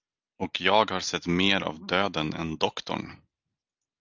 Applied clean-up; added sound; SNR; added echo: none; none; none; none.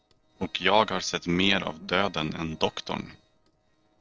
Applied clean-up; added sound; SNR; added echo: neural separator model SepFormer DNS4.